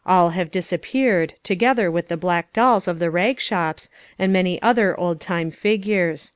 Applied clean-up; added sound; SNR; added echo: none; none; none; none.